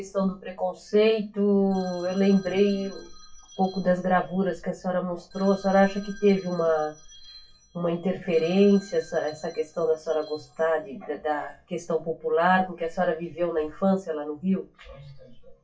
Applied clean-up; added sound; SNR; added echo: classical method WPE with log-MMSE.